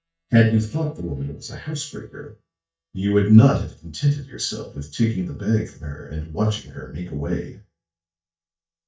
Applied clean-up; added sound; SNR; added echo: neural mask model DeepFilterNet 3.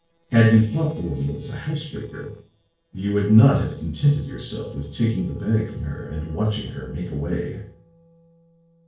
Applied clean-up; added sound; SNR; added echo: neural separator model SepFormer DNS4.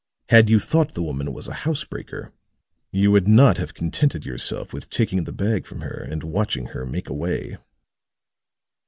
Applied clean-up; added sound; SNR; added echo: none; none; none; none.